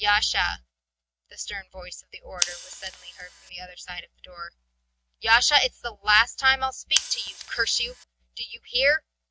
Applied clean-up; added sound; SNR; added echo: neural mask model RNNoise.